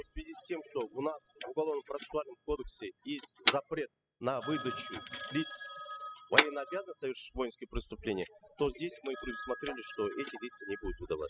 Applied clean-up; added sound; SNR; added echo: classical method spectral subtraction.